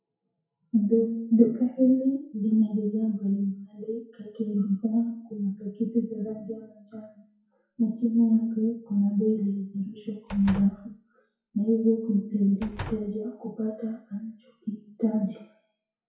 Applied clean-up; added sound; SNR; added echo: classical method WPE with log-MMSE.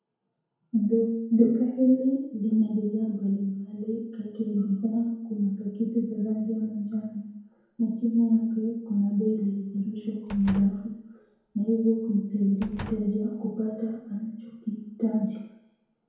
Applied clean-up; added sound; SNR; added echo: none; Slam; 17 dB; reverberation time 0.9 s.